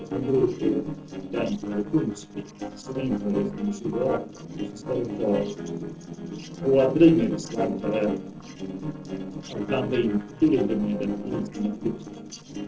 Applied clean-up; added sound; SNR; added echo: neural separator model SepFormer DNS4.